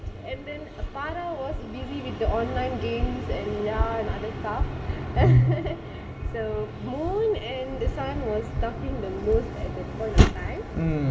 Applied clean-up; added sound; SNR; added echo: none; none; none; reverberation time 1.4 s.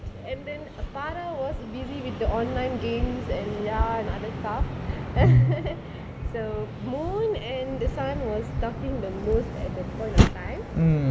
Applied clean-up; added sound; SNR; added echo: none; none; none; none.